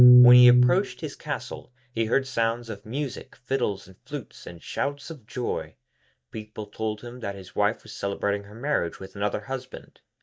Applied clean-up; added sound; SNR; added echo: neural mask model DeepFilterNet 3.